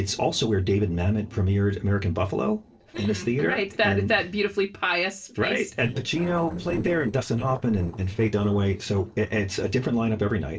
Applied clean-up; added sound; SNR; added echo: neural separator model SepFormer DNS4.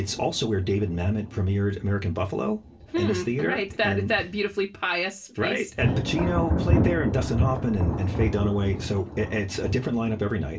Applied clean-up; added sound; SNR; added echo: none; Thunder; 4 dB; reverberation time 0.2 s.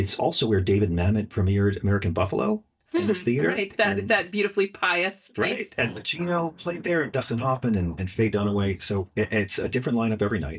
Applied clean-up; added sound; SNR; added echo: neural mask model DeepFilterNet 3.